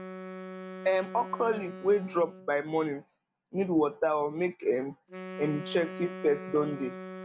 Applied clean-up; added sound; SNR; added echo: none; Wind instrument, woodwind instrument; 13 dB; none.